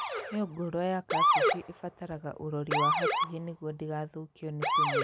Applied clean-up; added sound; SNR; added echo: none; Motor vehicle (road) / Siren; -5 dB; none.